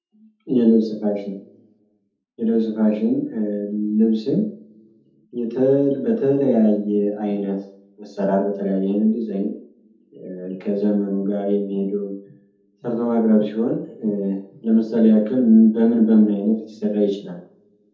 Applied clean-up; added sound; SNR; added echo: none; none; none; reverberation time 0.6 s.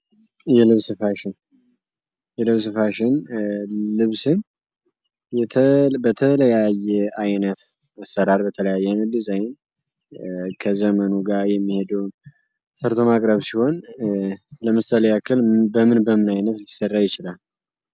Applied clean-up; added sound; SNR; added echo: none; none; none; none.